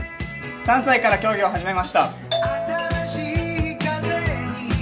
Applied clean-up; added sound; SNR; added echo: none; Doorbell; 7 dB; none.